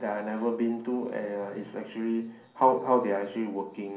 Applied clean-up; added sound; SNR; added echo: none; none; none; reverberation time 0.6 s.